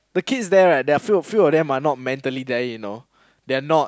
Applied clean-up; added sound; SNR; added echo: none; none; none; none.